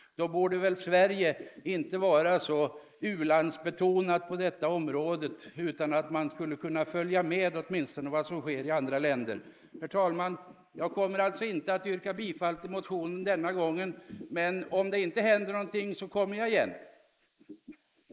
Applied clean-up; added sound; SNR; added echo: neural mask model Resemble Enhance denoiser.